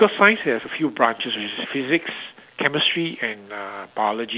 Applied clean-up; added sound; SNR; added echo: none; none; none; none.